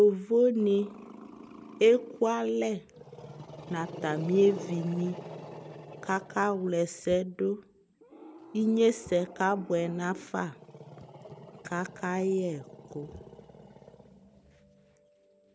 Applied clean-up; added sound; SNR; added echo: none; Growling; 16 dB; none.